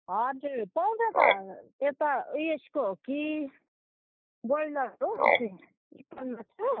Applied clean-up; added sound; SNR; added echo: neural mask model Resemble Enhance denoiser.